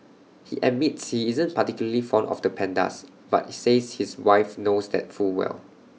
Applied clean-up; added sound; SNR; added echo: none; none; none; none.